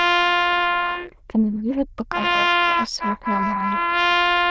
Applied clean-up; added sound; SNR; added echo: neural diffusion model UNIVERSE++.